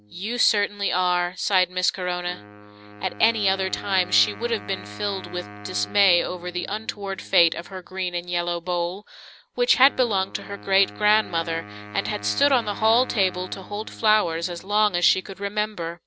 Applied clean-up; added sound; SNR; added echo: none; Wind instrument, woodwind instrument; 17 dB; none.